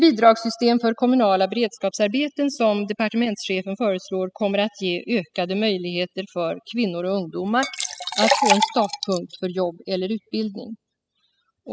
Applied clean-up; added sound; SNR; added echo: classical method spectral subtraction.